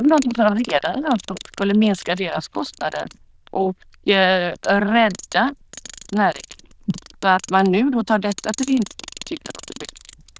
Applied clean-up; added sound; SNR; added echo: neural diffusion model UNIVERSE++.